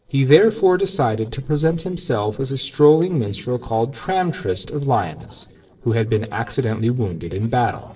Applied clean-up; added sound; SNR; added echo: neural separator model SepFormer DNS4.